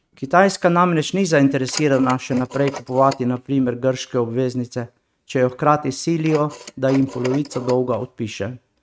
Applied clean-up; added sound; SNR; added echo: neural mask model RNNoise.